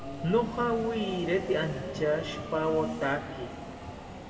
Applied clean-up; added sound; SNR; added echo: none; Subway, metro, underground; 8 dB; reverberation time 2.1 s.